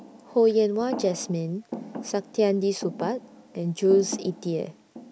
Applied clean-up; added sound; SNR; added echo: none; Thump, thud; 14 dB; none.